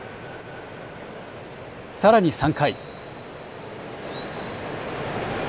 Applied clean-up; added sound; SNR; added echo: none; none; none; none.